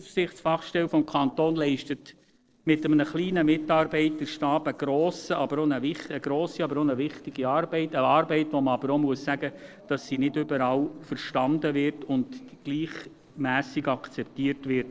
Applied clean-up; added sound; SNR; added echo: neural separator model SepFormer DNS4.